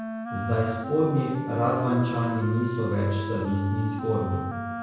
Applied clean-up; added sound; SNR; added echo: none; Wind instrument, woodwind instrument; 7 dB; reverberation time 1.0 s.